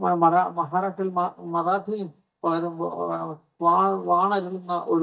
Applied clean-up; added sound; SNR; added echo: neural mask model DeepFilterNet 3.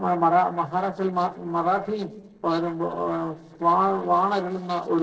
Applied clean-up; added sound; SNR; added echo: neural separator model SepFormer DNS4.